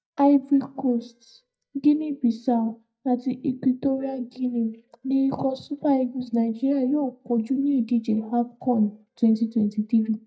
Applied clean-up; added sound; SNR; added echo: neural mask model DeepFilterNet 3.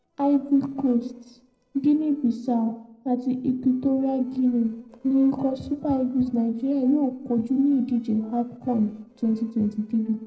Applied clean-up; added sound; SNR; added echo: neural separator model SepFormer DNS4.